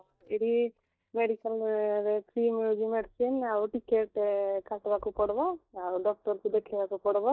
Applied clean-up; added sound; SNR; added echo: neural mask model DeepFilterNet 3.